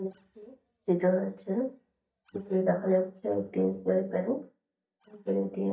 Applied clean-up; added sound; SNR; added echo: neural mask model DeepFilterNet 3.